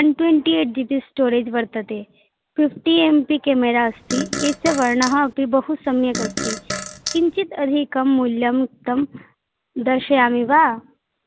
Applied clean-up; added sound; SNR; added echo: none; Fart; 9 dB; none.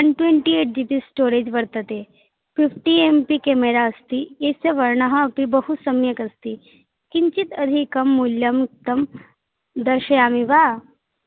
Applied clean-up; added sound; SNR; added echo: none; none; none; none.